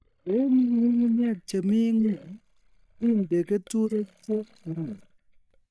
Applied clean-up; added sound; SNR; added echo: neural mask model DeepFilterNet 3.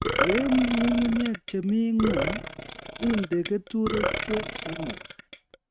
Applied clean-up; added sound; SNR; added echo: neural mask model RNNoise.